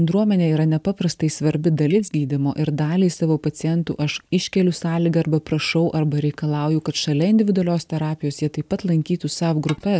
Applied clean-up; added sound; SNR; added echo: neural mask model DeepFilterNet 3.